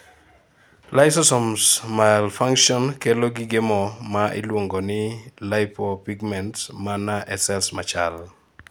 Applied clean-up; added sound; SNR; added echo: none; none; none; none.